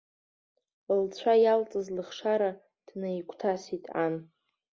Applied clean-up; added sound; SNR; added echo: none; none; none; none.